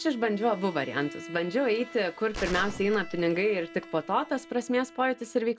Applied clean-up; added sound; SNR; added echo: none; Gunshot, gunfire + Bowed string instrument; 14 dB; none.